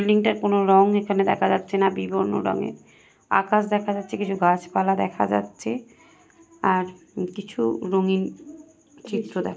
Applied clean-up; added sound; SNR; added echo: none; none; none; none.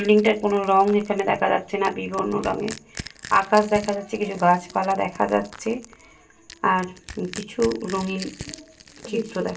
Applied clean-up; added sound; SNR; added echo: none; Crushing; 18 dB; reverberation time 0.1 s.